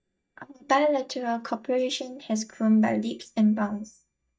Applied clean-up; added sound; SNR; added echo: neural mask model DeepFilterNet 3.